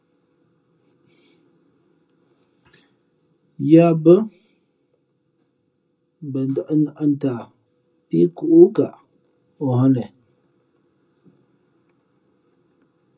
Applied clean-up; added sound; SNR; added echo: none; none; none; reverberation time 0.2 s.